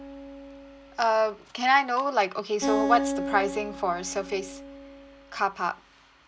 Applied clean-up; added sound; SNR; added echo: none; Acoustic guitar; 7 dB; none.